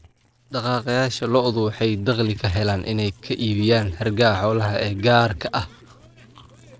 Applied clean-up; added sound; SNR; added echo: neural separator model SepFormer DNS4.